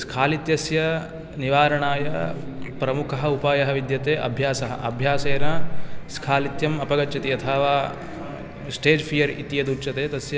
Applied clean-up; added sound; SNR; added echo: none; Chewing, mastication; 3 dB; none.